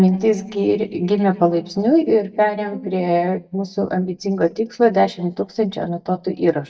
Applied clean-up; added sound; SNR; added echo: neural mask model DeepFilterNet 3.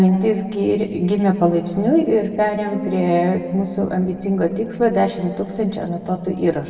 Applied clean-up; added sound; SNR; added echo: none; Bass guitar; 18 dB; reverberation time 1.7 s.